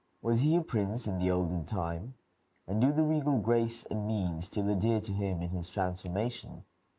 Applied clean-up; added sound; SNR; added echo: none; none; none; none.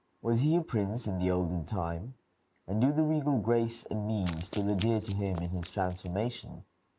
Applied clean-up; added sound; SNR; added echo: none; Run; 18 dB; none.